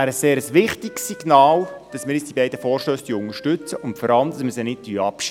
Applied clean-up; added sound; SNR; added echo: none; Wind instrument, woodwind instrument; 20 dB; none.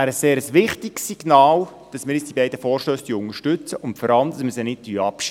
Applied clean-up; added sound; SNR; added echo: none; none; none; none.